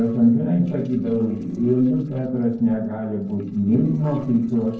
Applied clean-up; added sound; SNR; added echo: neural separator model SepFormer DNS4.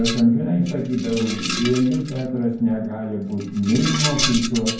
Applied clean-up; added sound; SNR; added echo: none; Rattle; 8 dB; reverberation time 0.9 s.